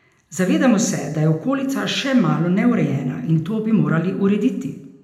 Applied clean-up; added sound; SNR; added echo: none; none; none; reverberation time 0.8 s.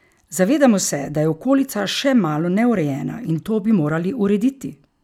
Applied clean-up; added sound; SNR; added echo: none; none; none; none.